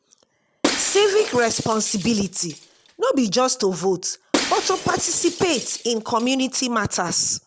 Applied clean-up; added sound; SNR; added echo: none; Shatter; 8 dB; none.